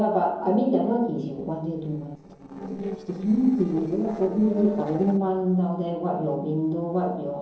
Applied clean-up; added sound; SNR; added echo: neural separator model SepFormer DNS4.